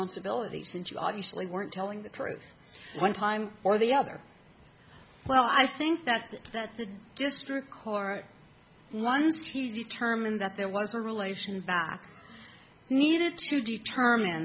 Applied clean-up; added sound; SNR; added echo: none; none; none; none.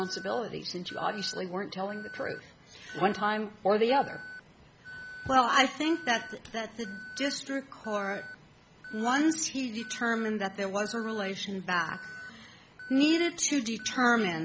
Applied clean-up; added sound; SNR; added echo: none; Alarm; 16 dB; none.